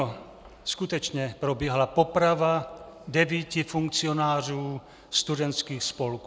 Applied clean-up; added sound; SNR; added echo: none; none; none; none.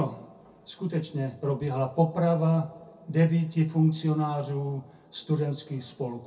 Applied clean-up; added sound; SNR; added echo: none; none; none; reverberation time 0.3 s.